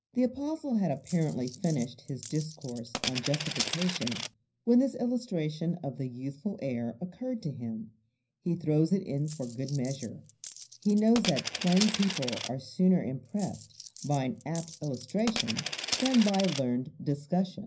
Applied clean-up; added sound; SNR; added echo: none; Coin (dropping); 8 dB; reverberation time 0.4 s.